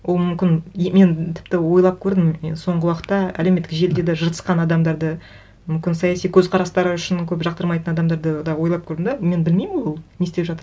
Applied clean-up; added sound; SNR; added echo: none; none; none; none.